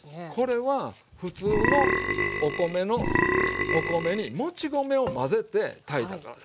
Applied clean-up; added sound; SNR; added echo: none; Burping, eructation; -2 dB; none.